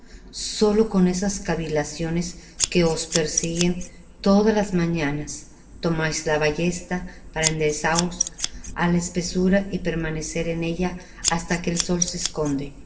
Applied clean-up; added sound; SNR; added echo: none; Scissors; 5 dB; reverberation time 2.0 s.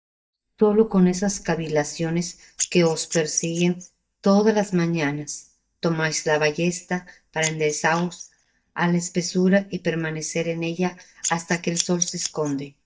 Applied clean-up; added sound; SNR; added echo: neural mask model DeepFilterNet 3.